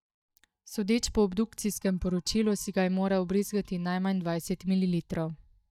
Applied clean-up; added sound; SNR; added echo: neural mask model DeepFilterNet 3.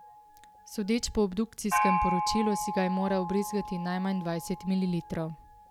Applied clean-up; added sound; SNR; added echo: none; Gong; 4 dB; none.